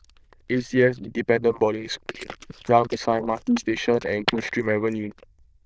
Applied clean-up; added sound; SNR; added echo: neural diffusion model UNIVERSE++.